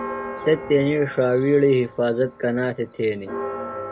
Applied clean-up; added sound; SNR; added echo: none; Church bell; 12 dB; none.